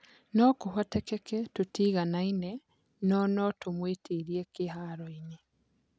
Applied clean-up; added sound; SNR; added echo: none; none; none; none.